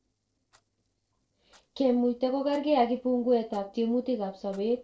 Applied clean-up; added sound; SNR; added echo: neural separator model SepFormer DNS4.